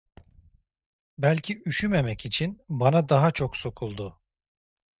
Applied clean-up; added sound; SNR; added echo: neural mask model RNNoise.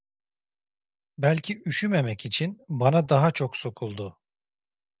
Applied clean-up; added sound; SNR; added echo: none; none; none; none.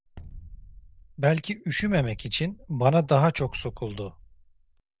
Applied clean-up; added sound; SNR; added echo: none; Bass drum; 18 dB; none.